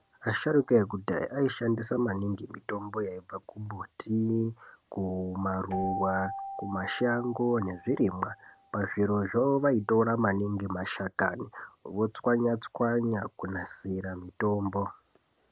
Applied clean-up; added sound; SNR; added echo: none; Keyboard (musical); 16 dB; none.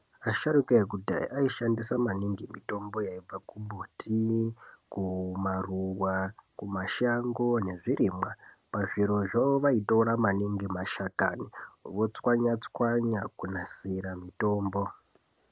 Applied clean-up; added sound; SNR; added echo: none; none; none; none.